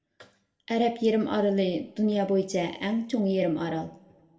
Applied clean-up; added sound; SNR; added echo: none; none; none; reverberation time 0.6 s.